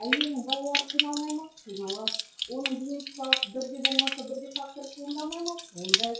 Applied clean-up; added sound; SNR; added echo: classical method WPE with log-MMSE.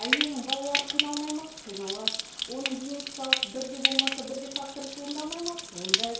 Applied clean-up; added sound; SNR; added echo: none; Stream; -4 dB; reverberation time 0.6 s.